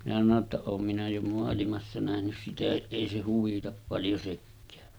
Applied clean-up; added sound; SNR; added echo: none; none; none; none.